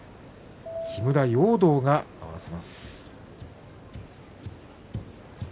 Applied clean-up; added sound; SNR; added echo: none; Piano; 13 dB; none.